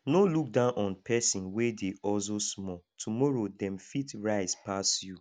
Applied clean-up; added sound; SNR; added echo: none; none; none; none.